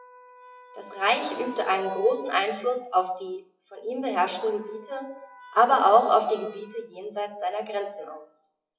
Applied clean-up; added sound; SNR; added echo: classical method WPE with log-MMSE.